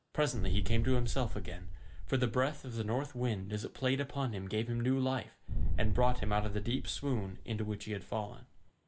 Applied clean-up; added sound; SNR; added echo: none; Boom; -3 dB; none.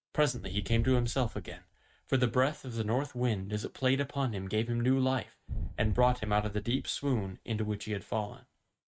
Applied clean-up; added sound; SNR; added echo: neural mask model RNNoise.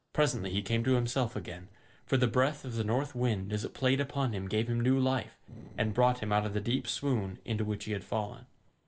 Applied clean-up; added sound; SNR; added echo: neural separator model SepFormer DNS4.